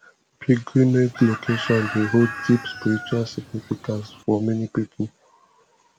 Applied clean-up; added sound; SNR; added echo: none; Chicken, rooster; 11 dB; none.